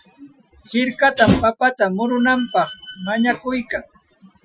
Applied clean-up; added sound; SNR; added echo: classical method Wiener filter.